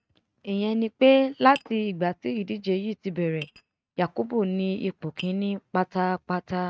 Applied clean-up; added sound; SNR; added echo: neural mask model RNNoise.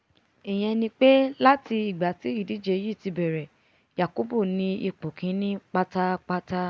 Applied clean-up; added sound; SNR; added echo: none; none; none; none.